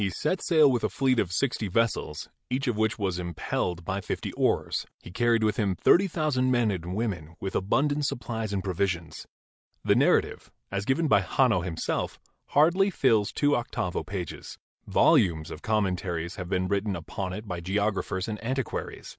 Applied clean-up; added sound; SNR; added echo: none; none; none; none.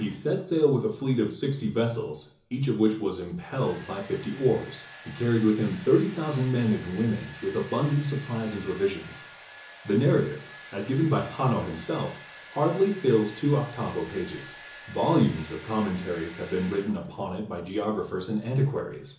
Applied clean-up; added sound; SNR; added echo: none; Domestic sounds, home sounds; 20 dB; reverberation time 0.7 s.